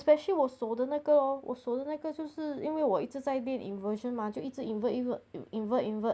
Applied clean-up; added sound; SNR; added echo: none; none; none; none.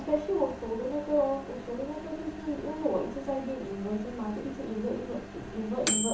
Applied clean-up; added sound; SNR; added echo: none; Microwave oven; 6 dB; reverberation time 0.7 s.